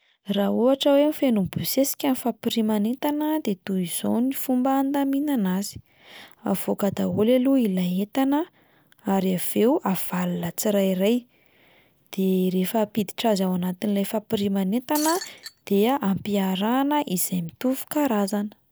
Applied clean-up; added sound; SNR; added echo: none; Shatter; 10 dB; none.